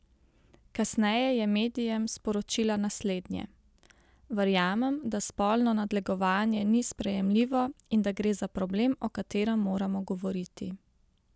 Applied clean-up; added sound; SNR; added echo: none; none; none; none.